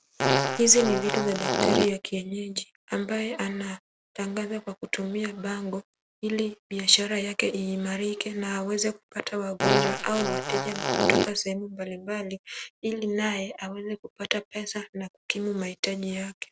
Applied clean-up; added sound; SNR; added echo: none; Fart; -3 dB; none.